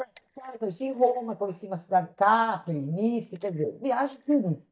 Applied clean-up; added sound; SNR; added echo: neural mask model DeepFilterNet 3.